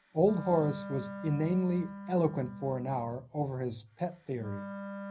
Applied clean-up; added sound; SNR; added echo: none; Wind instrument, woodwind instrument; 12 dB; reverberation time 0.5 s.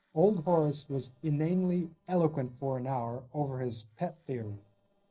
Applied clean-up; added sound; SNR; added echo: neural separator model SepFormer DNS4.